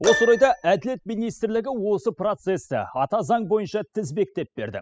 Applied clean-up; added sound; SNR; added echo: classical method spectral subtraction.